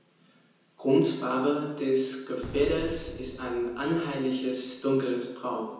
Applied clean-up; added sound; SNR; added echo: none; Boom; 14 dB; reverberation time 0.9 s.